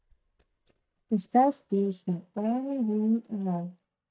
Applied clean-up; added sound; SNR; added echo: neural mask model DeepFilterNet 3.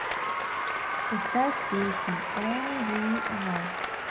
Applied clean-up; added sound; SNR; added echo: none; Applause; -1 dB; reverberation time 0.4 s.